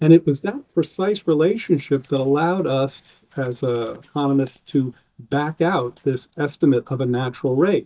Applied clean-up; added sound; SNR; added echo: neural mask model DeepFilterNet 3.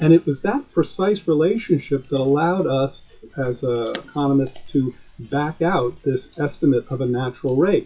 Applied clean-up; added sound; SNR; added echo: classical method WPE with log-MMSE.